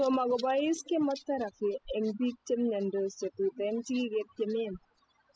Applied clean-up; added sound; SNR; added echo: classical method spectral subtraction.